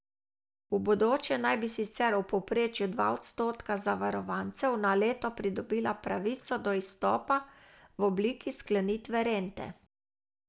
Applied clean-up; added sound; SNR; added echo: none; none; none; none.